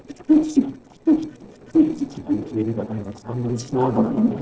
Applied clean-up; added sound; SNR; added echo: neural separator model SepFormer DNS4.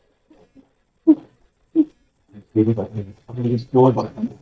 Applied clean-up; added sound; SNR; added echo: neural mask model DeepFilterNet 3.